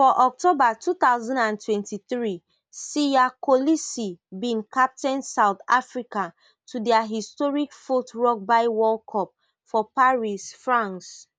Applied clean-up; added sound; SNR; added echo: none; none; none; none.